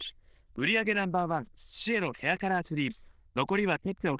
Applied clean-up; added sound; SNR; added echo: neural diffusion model UNIVERSE++.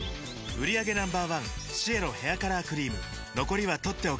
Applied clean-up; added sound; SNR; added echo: none; none; none; none.